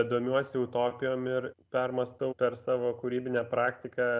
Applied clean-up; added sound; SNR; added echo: none; none; none; none.